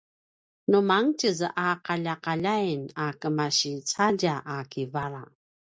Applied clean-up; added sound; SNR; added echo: none; none; none; none.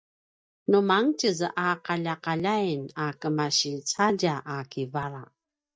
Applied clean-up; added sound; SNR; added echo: neural mask model DeepFilterNet 3.